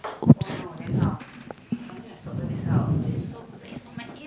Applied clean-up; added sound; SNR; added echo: none; none; none; none.